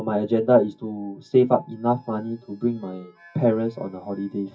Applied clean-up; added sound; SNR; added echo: classical method WPE with log-MMSE.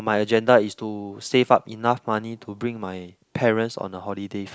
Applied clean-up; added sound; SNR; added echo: none; none; none; none.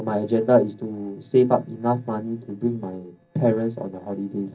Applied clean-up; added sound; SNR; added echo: neural separator model SepFormer DNS4.